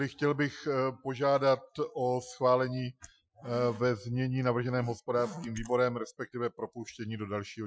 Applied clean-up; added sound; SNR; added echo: classical method Wiener filter.